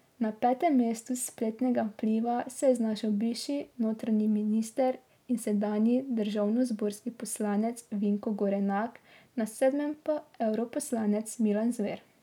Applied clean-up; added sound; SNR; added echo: none; none; none; none.